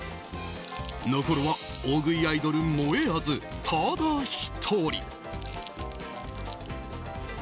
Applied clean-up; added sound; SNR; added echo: none; Crumpling, crinkling; 15 dB; none.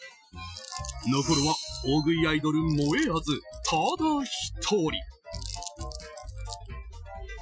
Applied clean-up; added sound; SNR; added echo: classical method Wiener filter.